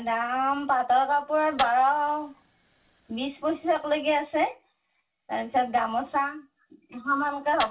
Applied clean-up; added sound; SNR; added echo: none; Fire; 20 dB; reverberation time 0.2 s.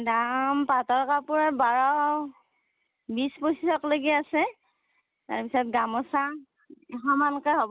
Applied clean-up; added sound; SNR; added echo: none; none; none; none.